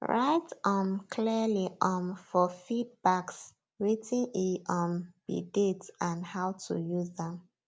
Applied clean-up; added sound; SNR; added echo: none; none; none; none.